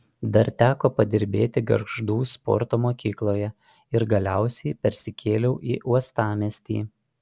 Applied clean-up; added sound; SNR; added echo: none; none; none; none.